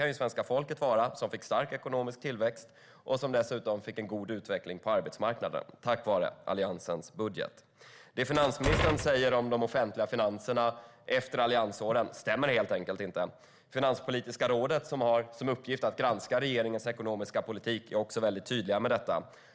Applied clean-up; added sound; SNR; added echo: none; Door; 2 dB; none.